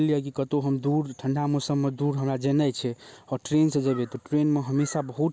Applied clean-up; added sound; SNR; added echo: none; none; none; none.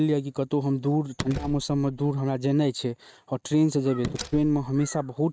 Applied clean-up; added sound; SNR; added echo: neural mask model RNNoise.